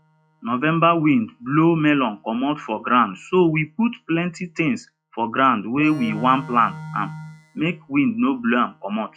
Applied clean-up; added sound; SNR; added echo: classical method log-MMSE.